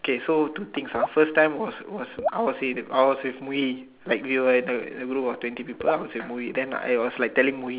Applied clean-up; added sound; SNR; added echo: none; Raindrop / Drip; 6 dB; none.